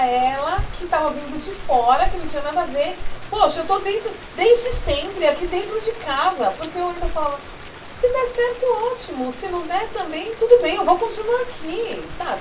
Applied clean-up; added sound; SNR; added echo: none; Rain; 18 dB; reverberation time 0.2 s.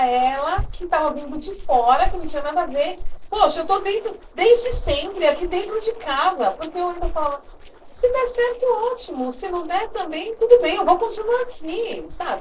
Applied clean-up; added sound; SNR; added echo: neural separator model SepFormer DNS4.